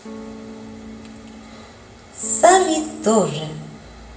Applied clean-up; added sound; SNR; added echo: none; Electric guitar / Strum; 16 dB; reverberation time 0.8 s.